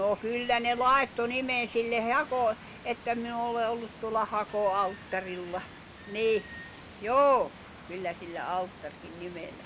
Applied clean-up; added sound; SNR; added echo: none; Water; 16 dB; none.